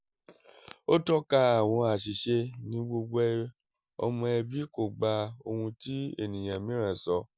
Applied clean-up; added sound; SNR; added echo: none; none; none; none.